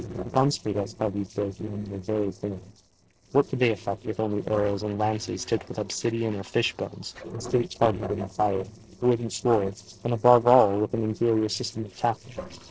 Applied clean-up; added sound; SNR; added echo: neural separator model SepFormer DNS4.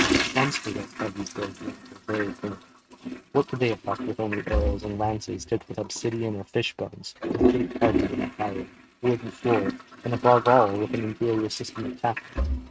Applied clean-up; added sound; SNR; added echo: neural mask model RNNoise.